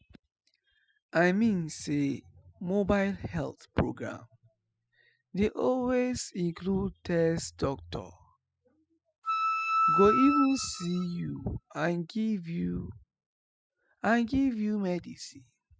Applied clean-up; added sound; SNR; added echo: classical method spectral subtraction.